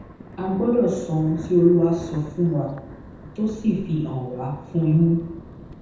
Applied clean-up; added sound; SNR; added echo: none; Thunder; 17 dB; reverberation time 0.9 s.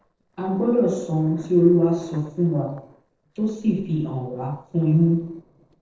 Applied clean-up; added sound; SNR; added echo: neural separator model SepFormer DNS4.